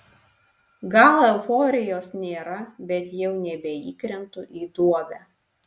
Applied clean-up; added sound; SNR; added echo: none; none; none; none.